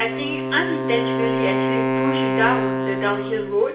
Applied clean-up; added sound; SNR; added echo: none; Wind instrument, woodwind instrument; -1 dB; reverberation time 0.9 s.